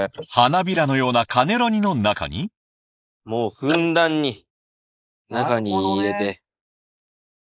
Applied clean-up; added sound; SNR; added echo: neural mask model Resemble Enhance denoiser.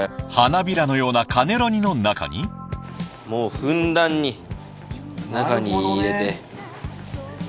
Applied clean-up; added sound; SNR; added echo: none; none; none; none.